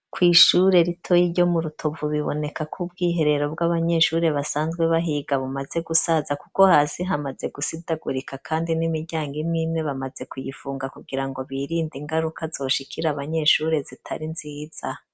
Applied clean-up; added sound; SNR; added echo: none; none; none; none.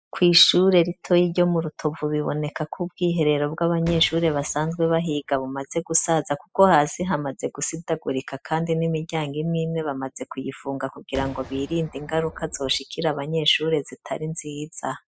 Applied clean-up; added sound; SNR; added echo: classical method spectral subtraction.